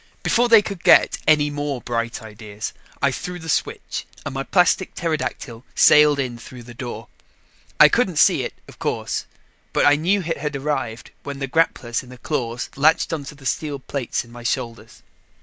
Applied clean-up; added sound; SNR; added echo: none; none; none; none.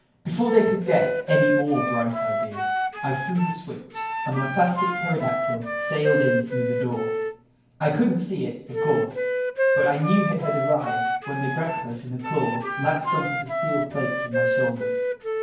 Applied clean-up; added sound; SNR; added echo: none; Wind instrument, woodwind instrument; 0 dB; reverberation time 0.9 s.